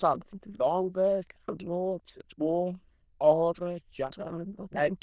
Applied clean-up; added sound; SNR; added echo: neural diffusion model UNIVERSE++.